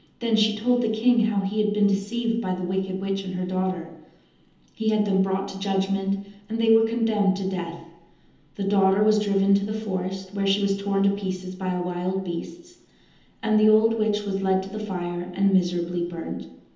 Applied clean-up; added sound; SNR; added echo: none; none; none; reverberation time 0.9 s.